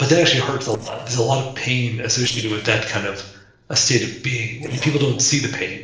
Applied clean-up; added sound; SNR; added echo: neural separator model SepFormer DNS4.